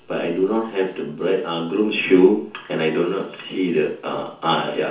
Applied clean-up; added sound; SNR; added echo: none; none; none; reverberation time 0.6 s.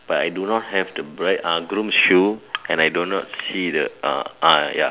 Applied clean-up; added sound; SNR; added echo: none; none; none; none.